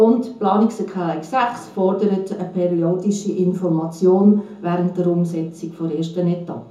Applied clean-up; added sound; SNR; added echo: none; none; none; reverberation time 0.6 s.